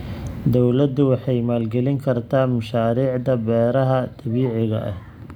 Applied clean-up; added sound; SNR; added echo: none; none; none; none.